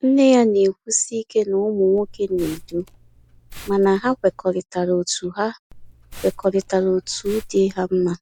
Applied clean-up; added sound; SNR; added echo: none; Liquid; 20 dB; none.